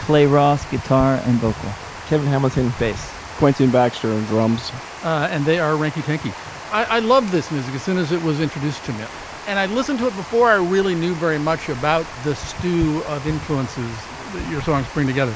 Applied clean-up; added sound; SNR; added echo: none; Water; 13 dB; none.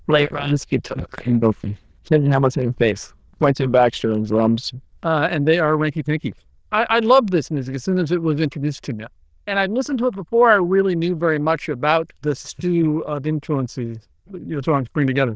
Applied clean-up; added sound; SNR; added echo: neural diffusion model UNIVERSE++.